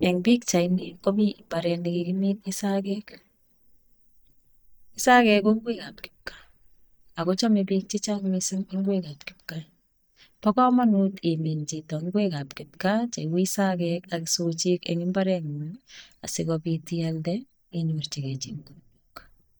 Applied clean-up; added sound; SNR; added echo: neural mask model DeepFilterNet 3.